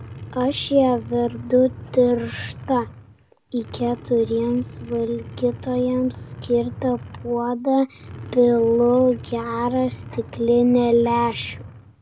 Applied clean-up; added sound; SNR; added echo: none; Truck; 15 dB; none.